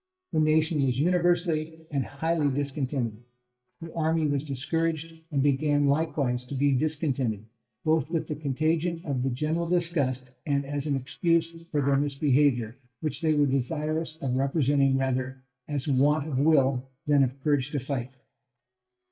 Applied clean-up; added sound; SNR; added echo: neural mask model DeepFilterNet 3.